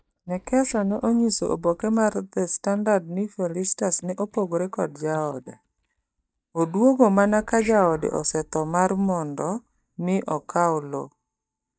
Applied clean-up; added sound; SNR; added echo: neural mask model DeepFilterNet 3.